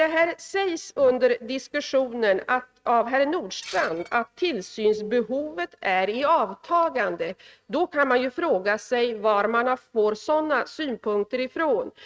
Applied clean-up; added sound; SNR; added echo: neural mask model RNNoise.